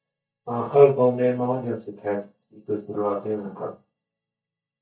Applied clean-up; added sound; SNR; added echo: neural mask model DeepFilterNet 3.